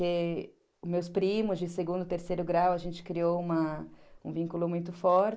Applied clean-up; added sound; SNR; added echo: neural mask model Resemble Enhance denoiser.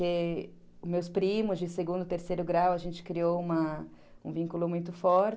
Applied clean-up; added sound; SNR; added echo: none; Meow / Purr; 19 dB; none.